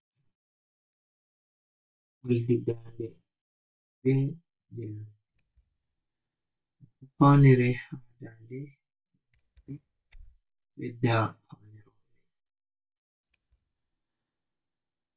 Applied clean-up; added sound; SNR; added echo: neural mask model DeepFilterNet 3.